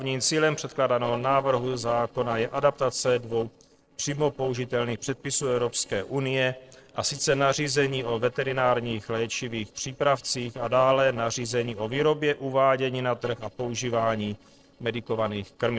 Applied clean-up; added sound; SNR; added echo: neural separator model SepFormer DNS4.